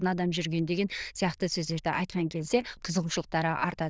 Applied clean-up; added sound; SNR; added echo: neural diffusion model UNIVERSE++.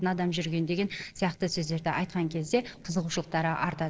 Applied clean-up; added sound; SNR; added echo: neural separator model SepFormer DNS4.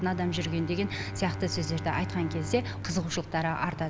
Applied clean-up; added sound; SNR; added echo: none; Bowed string instrument; 8 dB; none.